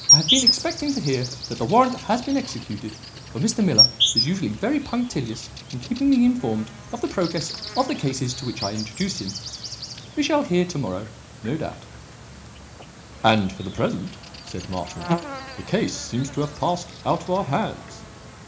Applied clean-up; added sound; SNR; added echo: none; Insect; 3 dB; reverberation time 0.4 s.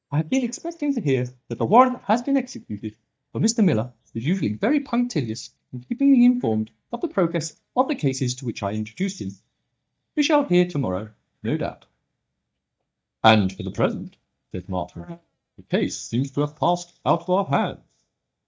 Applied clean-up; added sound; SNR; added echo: neural mask model DeepFilterNet 3.